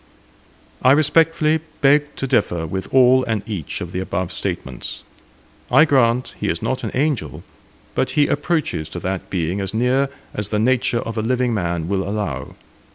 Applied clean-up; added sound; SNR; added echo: none; none; none; none.